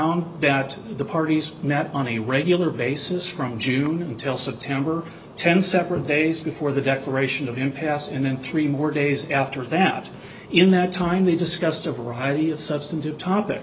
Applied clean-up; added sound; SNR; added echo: none; none; none; none.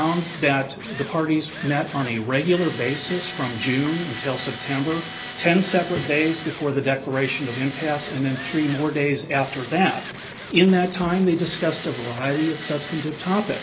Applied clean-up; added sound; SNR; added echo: none; Tools; 13 dB; none.